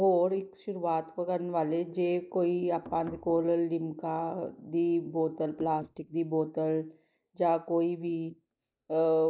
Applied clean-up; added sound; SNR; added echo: neural mask model DeepFilterNet 3.